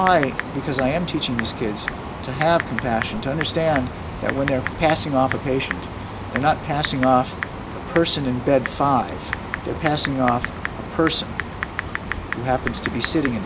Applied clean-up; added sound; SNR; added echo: none; Typing; 11 dB; none.